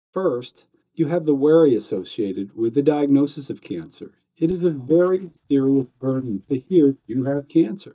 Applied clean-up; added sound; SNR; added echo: neural mask model DeepFilterNet 3.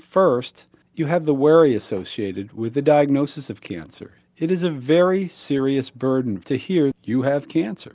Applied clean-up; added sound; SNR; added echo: none; none; none; none.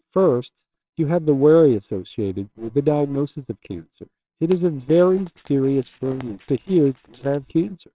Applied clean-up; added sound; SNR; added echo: neural separator model SepFormer WHAMR!.